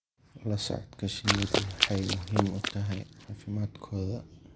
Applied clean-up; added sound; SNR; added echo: none; Run; -1 dB; none.